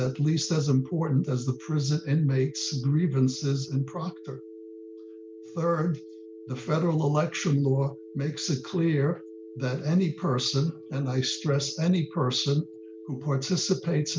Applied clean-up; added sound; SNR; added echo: none; Telephone; 17 dB; none.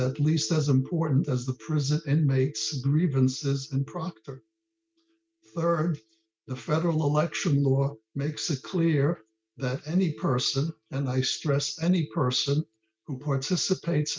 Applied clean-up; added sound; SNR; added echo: neural mask model RNNoise.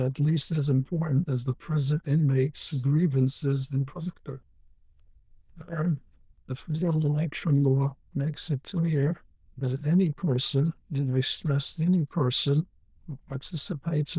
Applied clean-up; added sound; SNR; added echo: neural diffusion model UNIVERSE++.